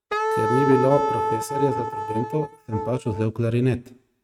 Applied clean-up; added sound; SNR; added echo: neural mask model RNNoise.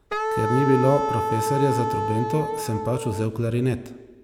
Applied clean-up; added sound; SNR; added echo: none; Wind instrument, woodwind instrument; 3 dB; none.